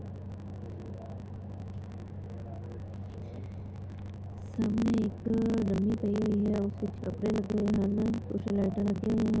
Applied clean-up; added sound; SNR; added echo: none; none; none; none.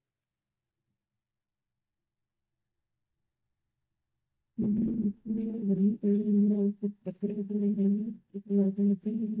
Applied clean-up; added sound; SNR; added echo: neural mask model DeepFilterNet 3.